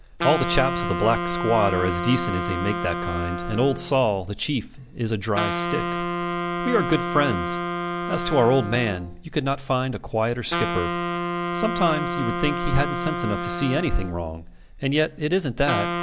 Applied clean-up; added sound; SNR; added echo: none; Wind instrument, woodwind instrument; 4 dB; none.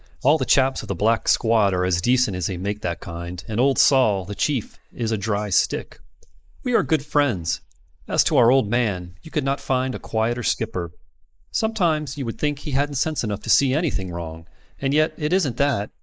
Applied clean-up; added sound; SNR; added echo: neural mask model Resemble Enhance denoiser.